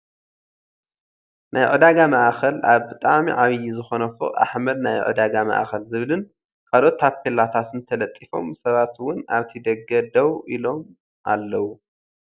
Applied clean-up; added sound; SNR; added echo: none; none; none; none.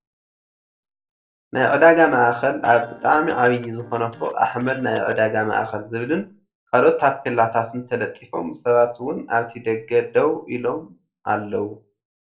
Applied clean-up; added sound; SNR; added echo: neural separator model SepFormer DNS4.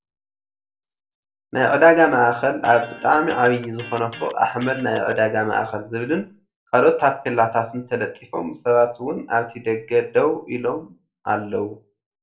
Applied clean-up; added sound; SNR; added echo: none; Electric guitar; 19 dB; reverberation time 0.2 s.